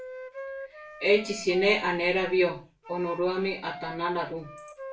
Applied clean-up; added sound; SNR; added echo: none; Wind instrument, woodwind instrument; 15 dB; reverberation time 0.3 s.